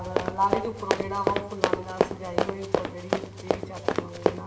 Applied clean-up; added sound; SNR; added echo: none; Run; -4 dB; reverberation time 1.1 s.